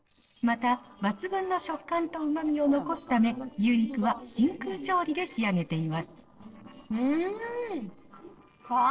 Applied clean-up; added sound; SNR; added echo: neural separator model SepFormer DNS4.